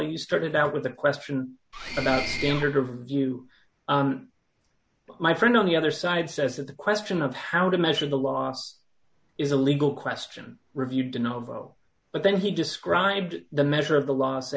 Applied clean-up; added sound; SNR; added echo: none; Mechanisms; 6 dB; none.